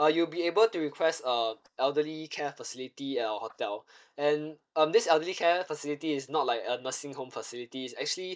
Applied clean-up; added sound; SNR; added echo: neural mask model DeepFilterNet 3.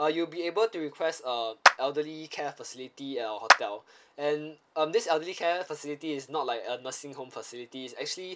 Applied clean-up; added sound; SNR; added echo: none; Clapping; -4 dB; none.